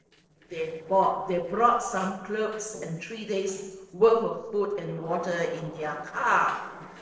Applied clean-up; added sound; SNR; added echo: neural separator model SepFormer DNS4.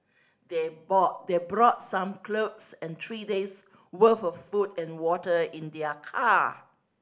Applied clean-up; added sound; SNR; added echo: none; none; none; none.